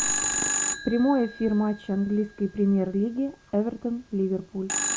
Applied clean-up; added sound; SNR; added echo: none; Telephone; 5 dB; none.